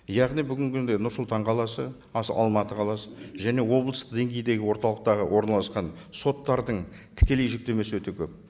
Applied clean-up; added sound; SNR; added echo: none; none; none; none.